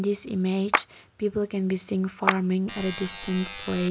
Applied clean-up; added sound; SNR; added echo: none; Alarm + Clapping; 5 dB; none.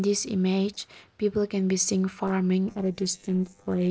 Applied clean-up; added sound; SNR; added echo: neural separator model SepFormer DNS4.